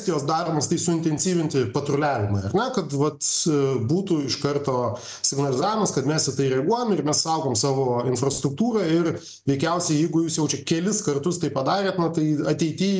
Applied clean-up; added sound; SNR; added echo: none; none; none; none.